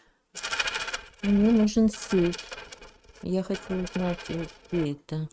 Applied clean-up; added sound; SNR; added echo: neural mask model RNNoise.